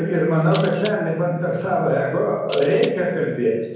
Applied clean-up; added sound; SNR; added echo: none; Camera; 18 dB; reverberation time 0.9 s.